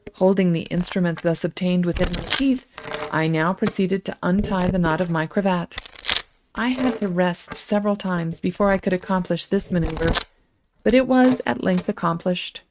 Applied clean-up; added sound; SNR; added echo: neural mask model RNNoise.